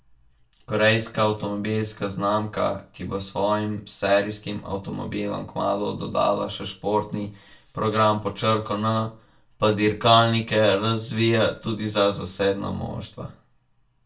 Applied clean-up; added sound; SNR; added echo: none; none; none; reverberation time 0.2 s.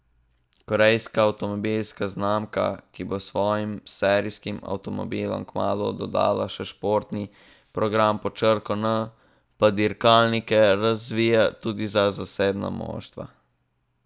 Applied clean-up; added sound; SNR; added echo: none; none; none; none.